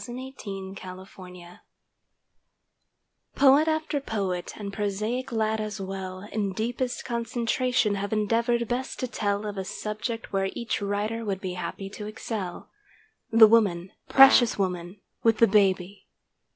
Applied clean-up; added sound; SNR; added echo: none; Brass instrument; 8 dB; none.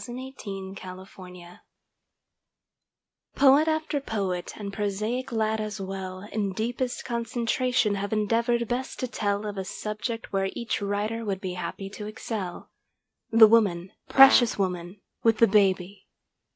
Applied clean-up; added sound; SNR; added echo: neural mask model RNNoise.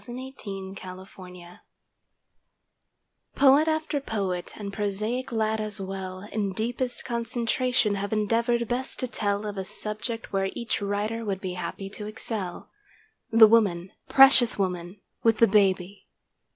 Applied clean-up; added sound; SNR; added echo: none; none; none; none.